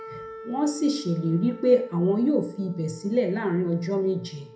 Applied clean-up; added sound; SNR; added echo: none; Wind instrument, woodwind instrument; 18 dB; reverberation time 0.4 s.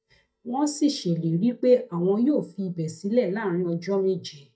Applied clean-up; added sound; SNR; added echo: neural mask model DeepFilterNet 3.